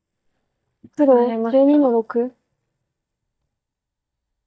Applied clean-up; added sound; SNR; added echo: neural mask model DeepFilterNet 3.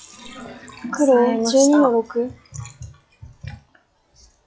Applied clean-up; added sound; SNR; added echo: classical method log-MMSE.